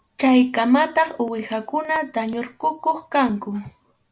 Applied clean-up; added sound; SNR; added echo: none; none; none; none.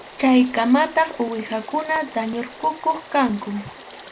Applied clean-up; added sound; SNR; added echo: none; Stream / Frog; 19 dB; none.